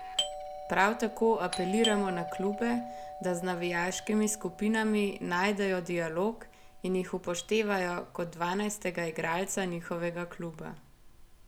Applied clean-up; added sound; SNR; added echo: none; Doorbell; 11 dB; none.